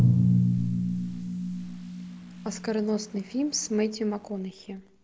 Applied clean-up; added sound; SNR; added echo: none; Drum; -4 dB; none.